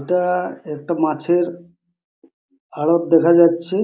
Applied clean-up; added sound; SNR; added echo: none; none; none; none.